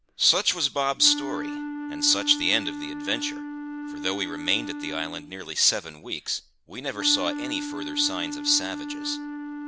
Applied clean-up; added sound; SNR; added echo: none; Wind instrument, woodwind instrument; 6 dB; none.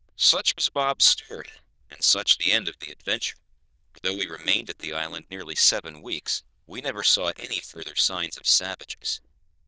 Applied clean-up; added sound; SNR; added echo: neural diffusion model UNIVERSE++.